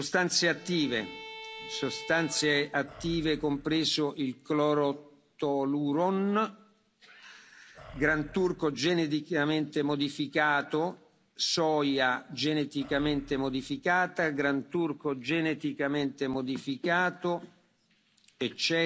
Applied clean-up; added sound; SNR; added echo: none; Animal + Bowed string instrument; 16 dB; none.